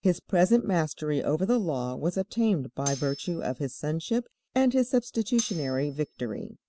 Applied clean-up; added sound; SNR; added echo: none; Cutlery, silverware; 13 dB; none.